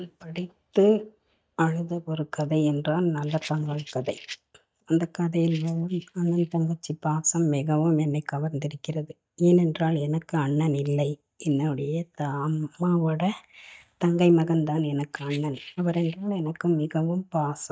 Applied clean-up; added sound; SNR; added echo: neural mask model DeepFilterNet 3.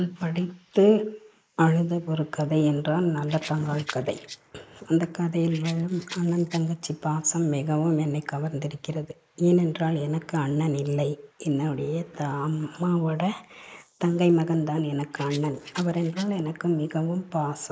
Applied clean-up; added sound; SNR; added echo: neural mask model Resemble Enhance denoiser.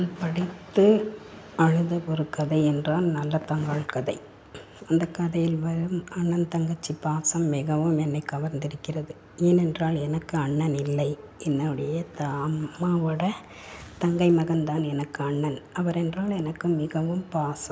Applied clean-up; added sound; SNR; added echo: none; none; none; none.